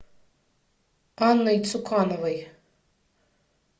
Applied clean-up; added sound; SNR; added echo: none; none; none; none.